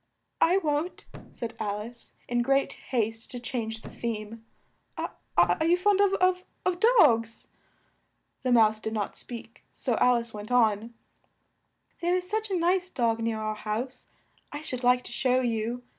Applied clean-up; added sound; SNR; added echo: none; Thump, thud; 20 dB; none.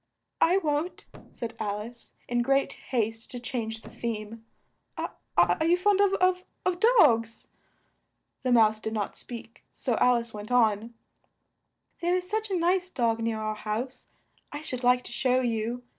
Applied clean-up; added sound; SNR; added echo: neural separator model SepFormer DNS4.